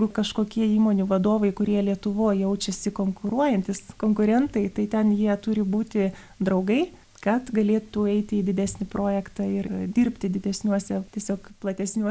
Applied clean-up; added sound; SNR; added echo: none; none; none; none.